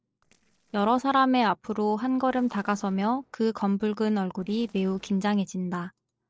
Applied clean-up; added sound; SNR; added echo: neural separator model SepFormer DNS4.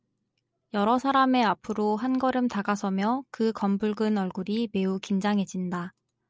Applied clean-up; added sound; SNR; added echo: none; none; none; none.